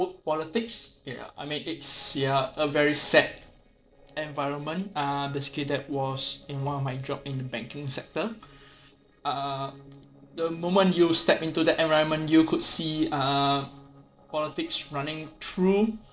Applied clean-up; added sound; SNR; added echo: neural separator model SepFormer DNS4.